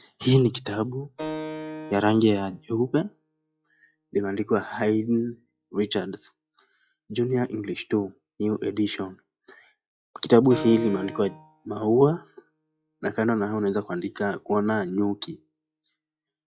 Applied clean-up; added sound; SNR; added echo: classical method log-MMSE.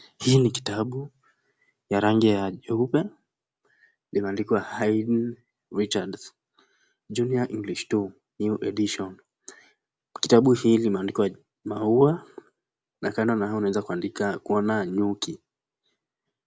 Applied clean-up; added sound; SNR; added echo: none; none; none; none.